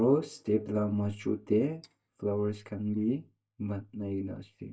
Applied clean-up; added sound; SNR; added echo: neural mask model DeepFilterNet 3.